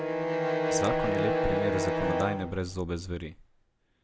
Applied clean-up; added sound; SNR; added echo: none; Bowed string instrument; -4 dB; none.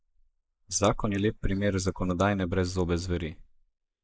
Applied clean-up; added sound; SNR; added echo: neural mask model Resemble Enhance denoiser.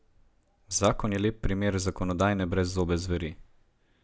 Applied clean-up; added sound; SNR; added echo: none; none; none; none.